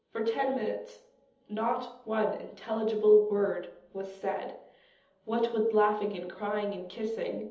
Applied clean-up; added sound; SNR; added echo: none; none; none; reverberation time 1.2 s.